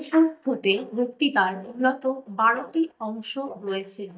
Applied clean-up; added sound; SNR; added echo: neural mask model DeepFilterNet 3.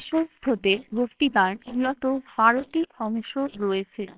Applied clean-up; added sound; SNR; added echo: neural separator model SepFormer WHAMR!.